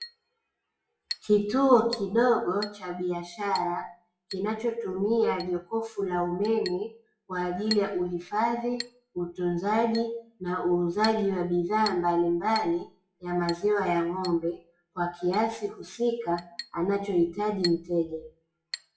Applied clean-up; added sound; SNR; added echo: classical method WPE with log-MMSE.